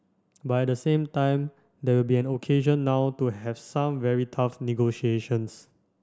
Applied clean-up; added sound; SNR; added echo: none; none; none; none.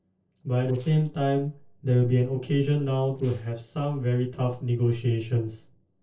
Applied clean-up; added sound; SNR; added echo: neural separator model SepFormer DNS4.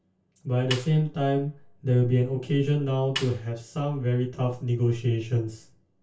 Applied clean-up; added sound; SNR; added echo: none; Snare drum; 13 dB; reverberation time 0.2 s.